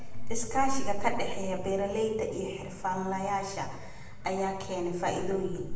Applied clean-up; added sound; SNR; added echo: none; Wind; 16 dB; reverberation time 0.9 s.